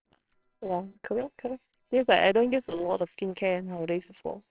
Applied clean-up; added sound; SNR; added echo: neural separator model SepFormer WHAMR!.